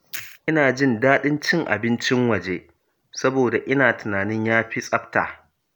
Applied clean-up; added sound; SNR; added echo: none; none; none; none.